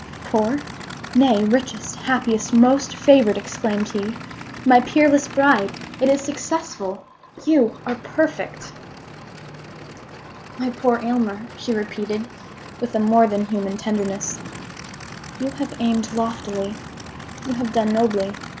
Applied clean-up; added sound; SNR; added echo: none; Idling / Aircraft; 15 dB; none.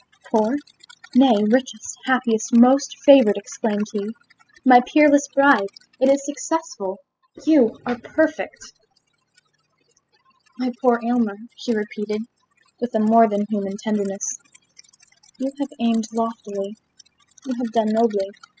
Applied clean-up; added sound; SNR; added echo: classical method spectral subtraction.